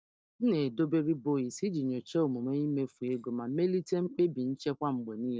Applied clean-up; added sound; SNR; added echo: neural separator model SepFormer DNS4.